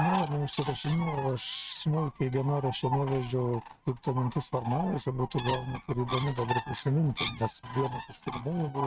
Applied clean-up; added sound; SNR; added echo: neural mask model RNNoise.